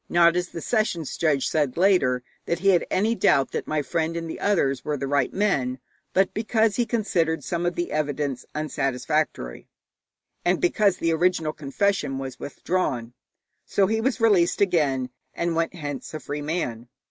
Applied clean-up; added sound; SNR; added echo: none; none; none; none.